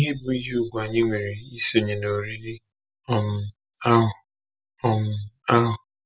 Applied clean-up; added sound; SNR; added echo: none; none; none; none.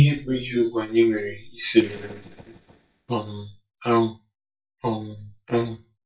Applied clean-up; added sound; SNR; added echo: neural mask model DeepFilterNet 3.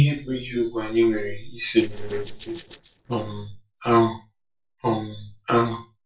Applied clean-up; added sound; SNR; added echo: neural separator model SepFormer DNS4.